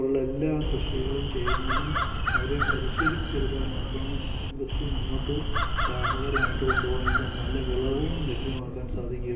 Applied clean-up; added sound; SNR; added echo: none; Crow; -2 dB; reverberation time 2.5 s.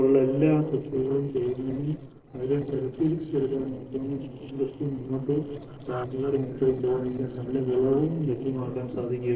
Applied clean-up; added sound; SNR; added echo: neural separator model SepFormer DNS4.